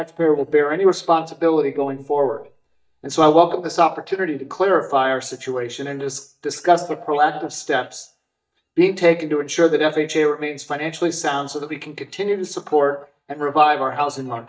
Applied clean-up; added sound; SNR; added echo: neural mask model DeepFilterNet 3.